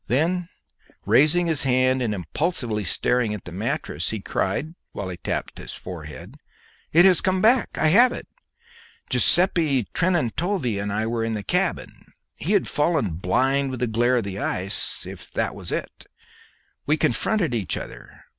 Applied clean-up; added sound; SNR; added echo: none; none; none; none.